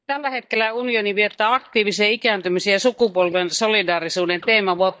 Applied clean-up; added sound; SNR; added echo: neural mask model DeepFilterNet 3.